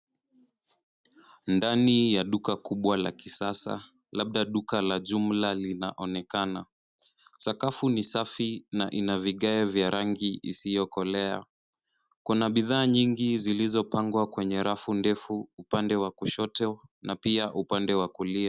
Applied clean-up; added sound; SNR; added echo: none; none; none; none.